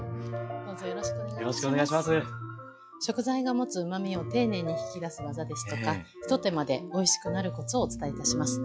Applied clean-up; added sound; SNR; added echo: classical method log-MMSE.